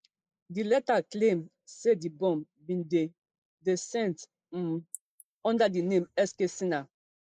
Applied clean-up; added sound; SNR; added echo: neural mask model Resemble Enhance denoiser.